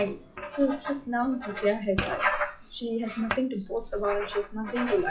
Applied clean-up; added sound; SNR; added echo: classical method WPE with log-MMSE.